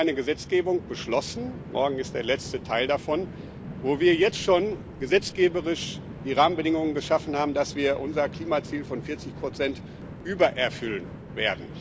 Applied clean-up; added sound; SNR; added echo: none; Train; 13 dB; none.